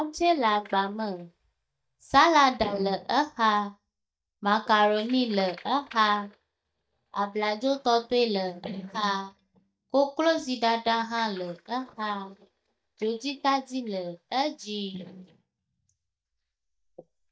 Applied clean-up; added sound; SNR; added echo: neural mask model DeepFilterNet 3.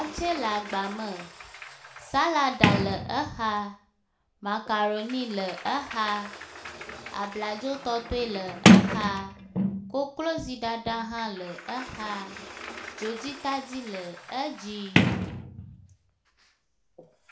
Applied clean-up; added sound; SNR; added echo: none; Sliding door; -2 dB; reverberation time 0.4 s.